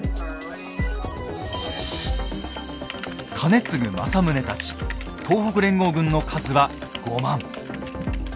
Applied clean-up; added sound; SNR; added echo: none; Typing; 17 dB; none.